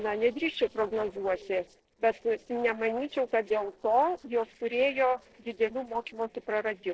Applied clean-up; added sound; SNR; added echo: neural separator model SepFormer DNS4.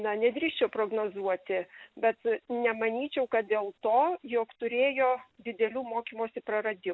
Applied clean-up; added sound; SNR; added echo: none; none; none; none.